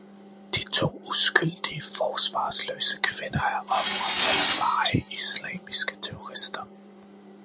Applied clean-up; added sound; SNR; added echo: none; Tools; -3 dB; none.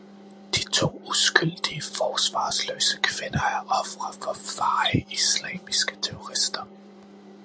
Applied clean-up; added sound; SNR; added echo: none; none; none; none.